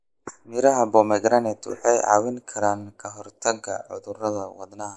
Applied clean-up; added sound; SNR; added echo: neural mask model Resemble Enhance denoiser.